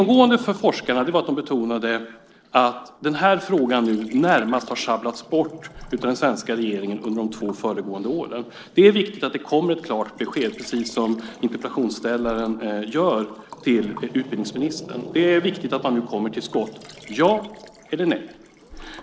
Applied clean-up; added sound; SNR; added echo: neural separator model SepFormer DNS4.